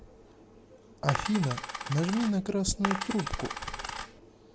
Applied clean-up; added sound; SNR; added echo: none; Coin (dropping); 5 dB; none.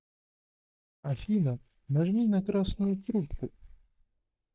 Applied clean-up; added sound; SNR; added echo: neural mask model DeepFilterNet 3.